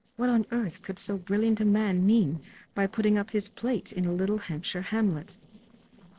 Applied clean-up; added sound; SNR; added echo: neural separator model SepFormer DNS4.